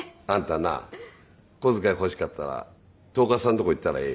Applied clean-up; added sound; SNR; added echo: none; none; none; none.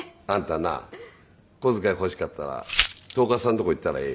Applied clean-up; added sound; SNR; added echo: none; Glass; 3 dB; none.